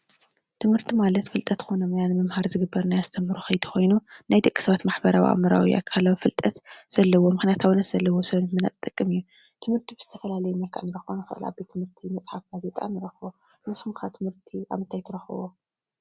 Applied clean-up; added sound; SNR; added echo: none; none; none; none.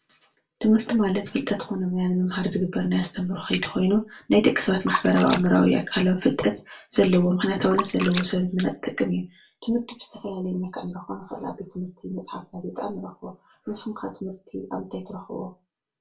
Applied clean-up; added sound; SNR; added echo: none; Splash, splatter; 10 dB; reverberation time 0.2 s.